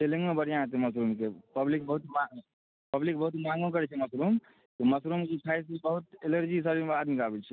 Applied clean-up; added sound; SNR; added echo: none; none; none; none.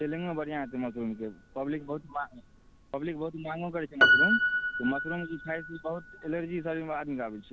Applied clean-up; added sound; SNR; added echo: none; Piano; -2 dB; none.